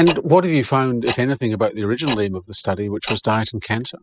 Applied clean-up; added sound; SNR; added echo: classical method spectral subtraction.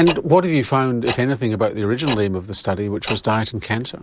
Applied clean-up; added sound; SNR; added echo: none; Tick-tock; 14 dB; none.